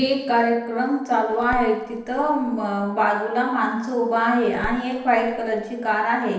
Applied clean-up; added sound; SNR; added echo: neural separator model SepFormer DNS4.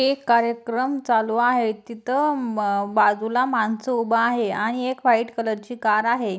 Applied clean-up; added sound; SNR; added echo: none; none; none; none.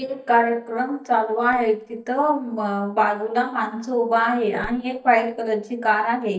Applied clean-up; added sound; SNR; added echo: neural mask model DeepFilterNet 3.